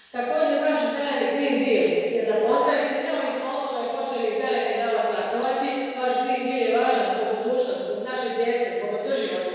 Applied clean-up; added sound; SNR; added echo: none; Alarm; 2 dB; reverberation time 1.9 s.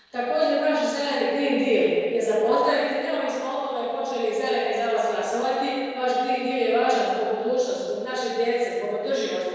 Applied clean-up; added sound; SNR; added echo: neural separator model SepFormer DNS4.